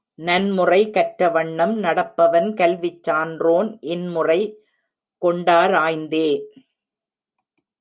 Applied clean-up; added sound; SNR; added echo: none; none; none; none.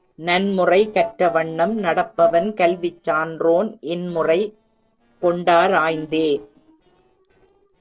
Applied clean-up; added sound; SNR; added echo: neural separator model SepFormer DNS4.